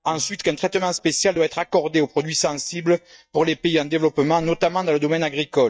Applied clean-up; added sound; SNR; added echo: neural mask model DeepFilterNet 3.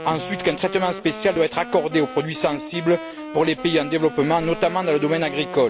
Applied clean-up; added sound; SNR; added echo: none; Wind instrument, woodwind instrument; 12 dB; none.